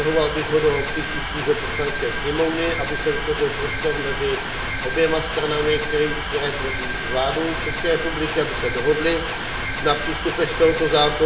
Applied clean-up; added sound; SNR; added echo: none; Mechanisms; 3 dB; reverberation time 0.4 s.